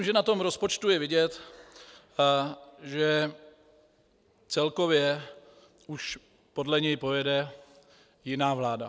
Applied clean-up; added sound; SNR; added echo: none; none; none; none.